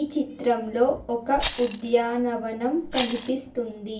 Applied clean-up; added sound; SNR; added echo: none; Rattle; 0 dB; reverberation time 0.3 s.